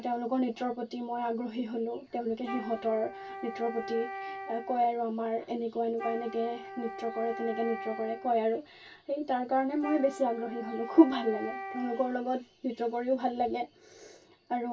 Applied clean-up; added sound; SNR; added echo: none; Wind instrument, woodwind instrument; 11 dB; reverberation time 0.1 s.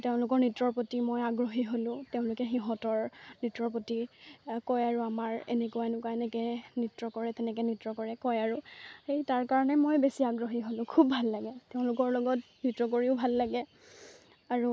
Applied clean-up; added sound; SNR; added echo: none; none; none; none.